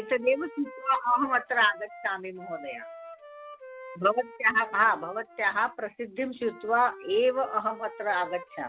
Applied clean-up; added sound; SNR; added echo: none; Wind instrument, woodwind instrument; 17 dB; none.